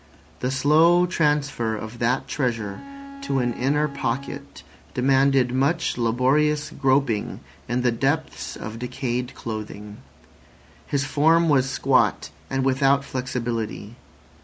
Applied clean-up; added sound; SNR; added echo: none; Bowed string instrument; 14 dB; none.